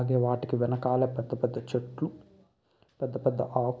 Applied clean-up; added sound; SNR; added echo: none; none; none; none.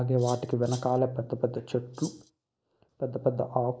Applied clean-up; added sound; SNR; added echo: neural mask model Resemble Enhance denoiser.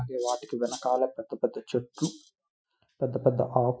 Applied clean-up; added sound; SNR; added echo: classical method Wiener filter.